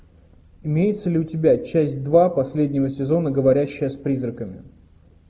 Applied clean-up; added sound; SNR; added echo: none; none; none; none.